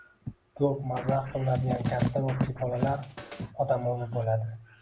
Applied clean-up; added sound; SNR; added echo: none; Scratching (performance technique); 14 dB; none.